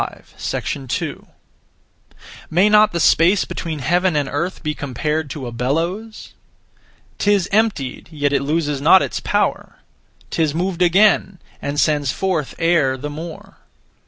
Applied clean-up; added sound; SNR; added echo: none; none; none; none.